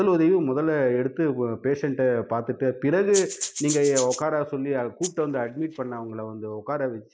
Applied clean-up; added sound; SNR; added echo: neural mask model DeepFilterNet 3.